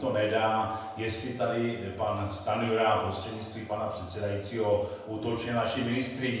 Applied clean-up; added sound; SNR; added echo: none; none; none; reverberation time 0.8 s.